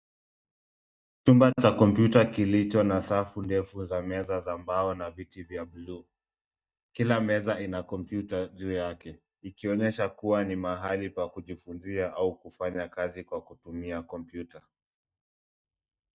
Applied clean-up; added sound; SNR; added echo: neural mask model DeepFilterNet 3.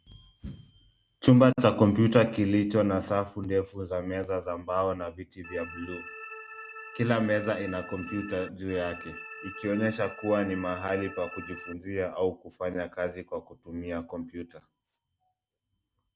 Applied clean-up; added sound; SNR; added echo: none; Organ; 14 dB; none.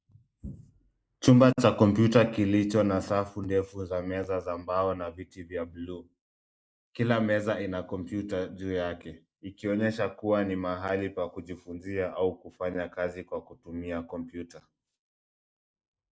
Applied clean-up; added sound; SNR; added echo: neural mask model Resemble Enhance denoiser.